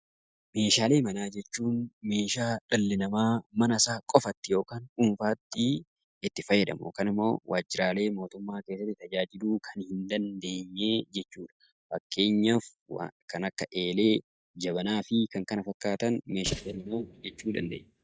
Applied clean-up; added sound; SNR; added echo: neural mask model DeepFilterNet 3.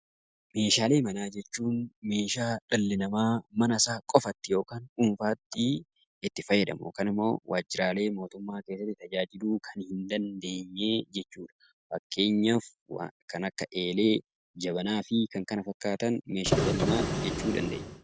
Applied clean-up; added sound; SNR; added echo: none; Printer; 0 dB; none.